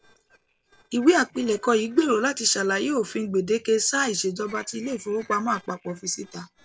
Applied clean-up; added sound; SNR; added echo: neural separator model SepFormer DNS4.